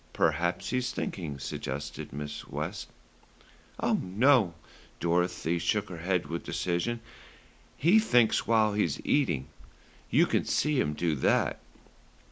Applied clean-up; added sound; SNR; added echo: none; none; none; none.